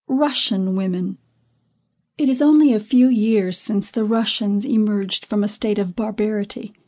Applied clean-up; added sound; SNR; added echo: none; none; none; none.